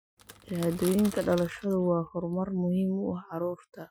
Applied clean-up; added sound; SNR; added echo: classical method Wiener filter.